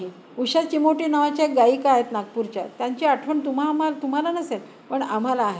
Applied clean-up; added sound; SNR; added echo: none; none; none; none.